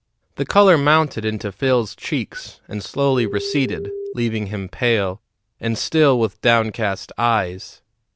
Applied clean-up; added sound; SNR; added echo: none; Telephone; 7 dB; none.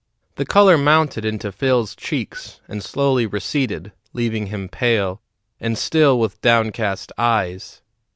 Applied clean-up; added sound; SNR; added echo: none; none; none; none.